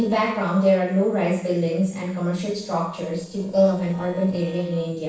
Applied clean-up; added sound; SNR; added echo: neural separator model SepFormer DNS4.